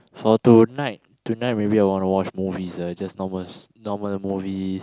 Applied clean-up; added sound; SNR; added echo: none; none; none; none.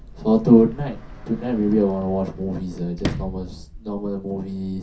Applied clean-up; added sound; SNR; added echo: none; Sliding door; 13 dB; reverberation time 0.3 s.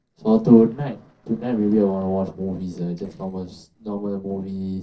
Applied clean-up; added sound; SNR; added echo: neural separator model SepFormer DNS4.